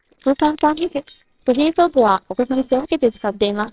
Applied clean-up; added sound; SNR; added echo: neural separator model SepFormer WHAMR!.